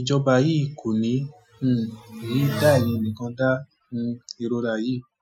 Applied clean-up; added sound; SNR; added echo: classical method Wiener filter.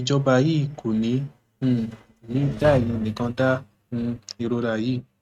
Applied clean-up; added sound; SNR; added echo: neural mask model RNNoise.